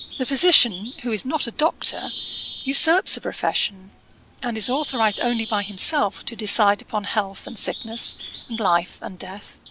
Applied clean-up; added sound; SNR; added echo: none; Bird; 15 dB; none.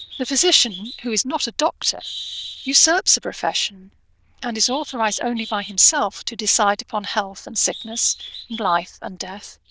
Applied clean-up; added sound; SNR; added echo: neural diffusion model UNIVERSE++.